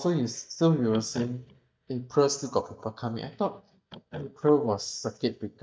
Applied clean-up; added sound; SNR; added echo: neural mask model DeepFilterNet 3.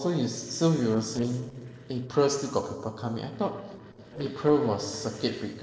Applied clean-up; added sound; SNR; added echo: neural separator model SepFormer DNS4.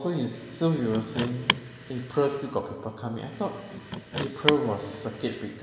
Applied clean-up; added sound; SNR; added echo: none; Car; 5 dB; reverberation time 2.8 s.